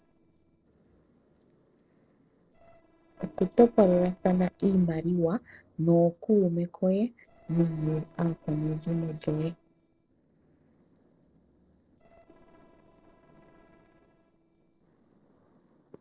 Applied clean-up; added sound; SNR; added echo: neural separator model SepFormer DNS4.